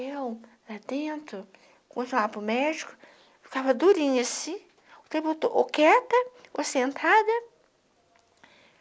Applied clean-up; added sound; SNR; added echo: none; none; none; none.